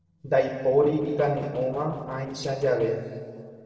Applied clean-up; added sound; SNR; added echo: neural separator model SepFormer DNS4.